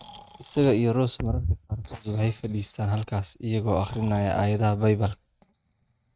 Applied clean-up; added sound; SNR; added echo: neural mask model RNNoise.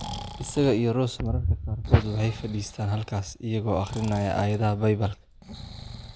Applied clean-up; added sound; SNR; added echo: none; Breathing; 15 dB; none.